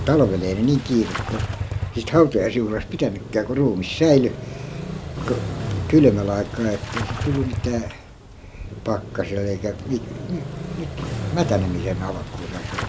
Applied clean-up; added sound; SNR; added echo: none; Engine starting / Motorcycle; 7 dB; none.